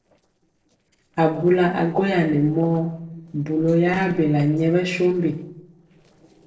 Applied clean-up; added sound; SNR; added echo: neural separator model SepFormer DNS4.